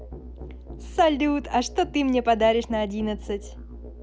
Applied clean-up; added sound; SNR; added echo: none; Musical instrument; 14 dB; none.